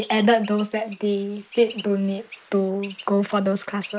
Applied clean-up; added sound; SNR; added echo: neural mask model Resemble Enhance denoiser.